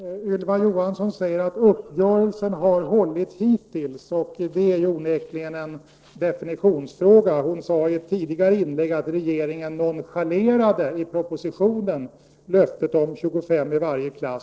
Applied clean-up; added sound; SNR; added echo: neural separator model SepFormer DNS4.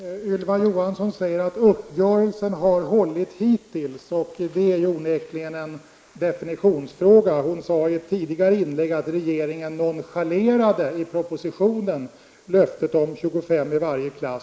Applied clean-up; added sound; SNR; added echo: neural mask model Resemble Enhance denoiser.